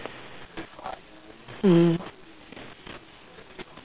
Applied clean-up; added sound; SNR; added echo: none; none; none; none.